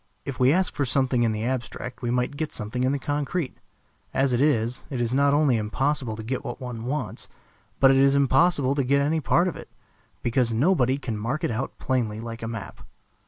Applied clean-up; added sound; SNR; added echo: none; none; none; none.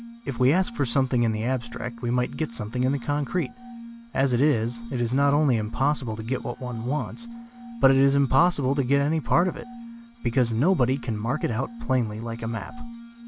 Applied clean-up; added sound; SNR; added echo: none; Glass; 15 dB; none.